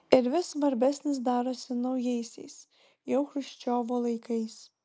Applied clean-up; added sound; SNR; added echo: none; none; none; none.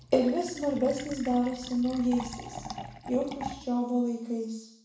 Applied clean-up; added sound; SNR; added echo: none; Fill (with liquid); 14 dB; reverberation time 0.6 s.